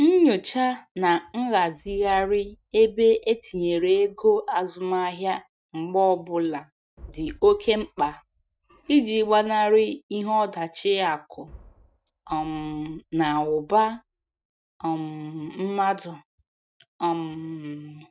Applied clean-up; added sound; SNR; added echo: neural mask model RNNoise.